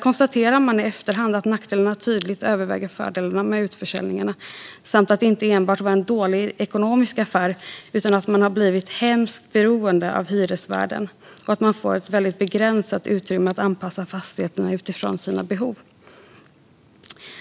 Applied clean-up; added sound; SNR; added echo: none; none; none; none.